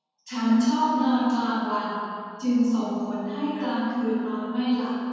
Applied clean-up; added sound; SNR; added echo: none; none; none; reverberation time 2.1 s.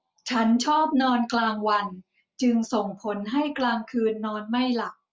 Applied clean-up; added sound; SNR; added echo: none; none; none; none.